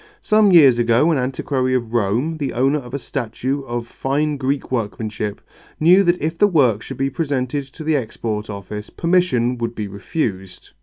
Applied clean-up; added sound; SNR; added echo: none; none; none; none.